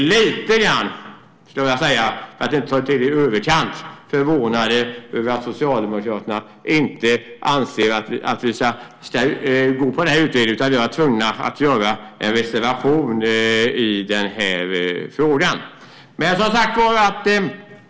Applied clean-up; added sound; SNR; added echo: none; none; none; none.